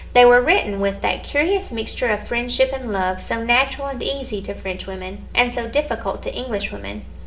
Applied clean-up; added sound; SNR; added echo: none; none; none; reverberation time 0.5 s.